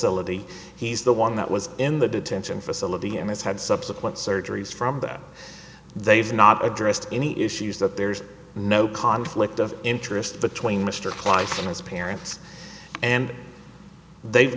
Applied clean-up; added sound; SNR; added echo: none; none; none; none.